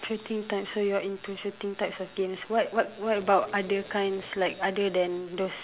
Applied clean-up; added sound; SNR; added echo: none; none; none; none.